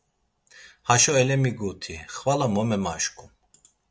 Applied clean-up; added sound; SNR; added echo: none; none; none; none.